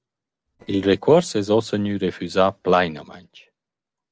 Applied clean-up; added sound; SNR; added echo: neural separator model SepFormer DNS4.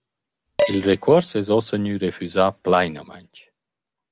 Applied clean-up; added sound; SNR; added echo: none; Dishes, pots, and pans; 8 dB; none.